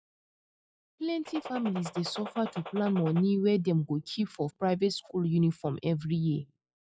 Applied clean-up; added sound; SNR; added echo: classical method log-MMSE.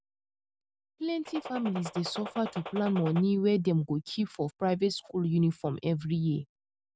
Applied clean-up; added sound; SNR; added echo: none; Gunshot, gunfire; 11 dB; none.